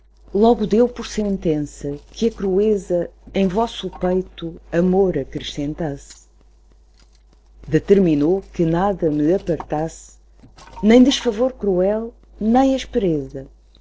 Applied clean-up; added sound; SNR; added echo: neural separator model SepFormer DNS4.